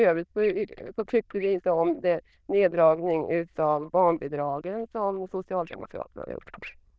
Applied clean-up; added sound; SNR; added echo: neural diffusion model UNIVERSE++.